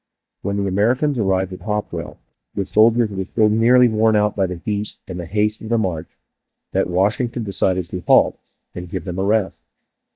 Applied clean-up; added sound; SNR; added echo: neural mask model DeepFilterNet 3.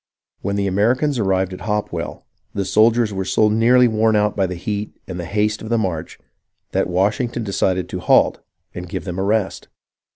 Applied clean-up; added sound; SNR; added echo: none; none; none; none.